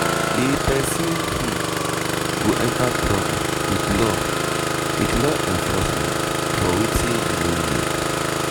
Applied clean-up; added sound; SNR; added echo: none; Engine starting; -4 dB; none.